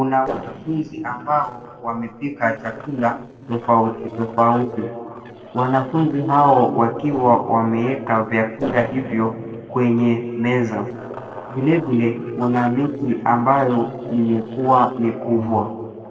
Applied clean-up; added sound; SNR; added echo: neural separator model SepFormer DNS4.